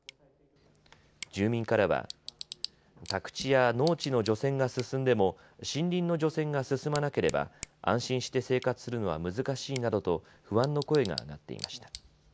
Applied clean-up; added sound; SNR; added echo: none; Tick / Bicycle; 18 dB; none.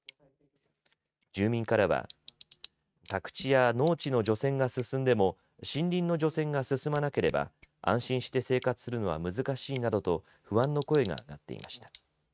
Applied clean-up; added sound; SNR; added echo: neural mask model RNNoise.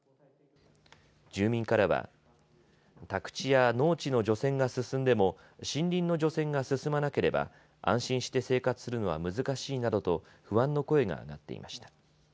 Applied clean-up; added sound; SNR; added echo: none; none; none; none.